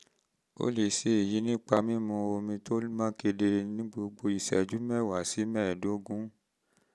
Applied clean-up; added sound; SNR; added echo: none; none; none; none.